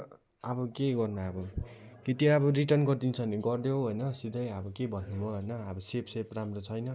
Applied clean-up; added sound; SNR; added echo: none; none; none; none.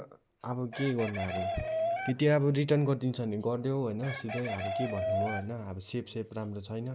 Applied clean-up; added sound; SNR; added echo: none; Chicken, rooster; 5 dB; none.